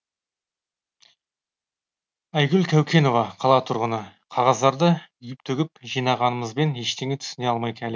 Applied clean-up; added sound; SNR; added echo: none; none; none; none.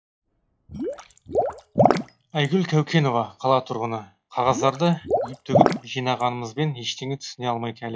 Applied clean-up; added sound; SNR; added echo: classical method log-MMSE.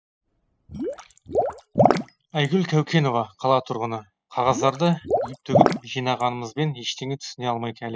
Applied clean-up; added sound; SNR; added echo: classical method spectral subtraction.